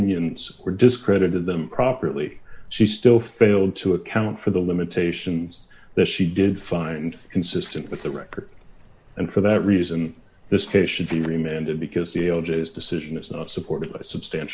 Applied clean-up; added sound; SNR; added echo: none; none; none; none.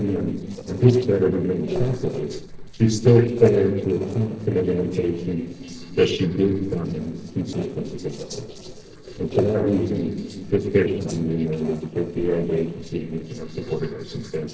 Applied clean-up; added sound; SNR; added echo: neural separator model SepFormer DNS4.